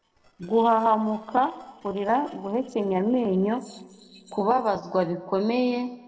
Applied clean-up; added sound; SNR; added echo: neural separator model SepFormer DNS4.